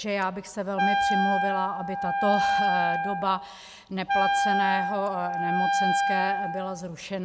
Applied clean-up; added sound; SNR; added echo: none; Wind instrument, woodwind instrument; -4 dB; none.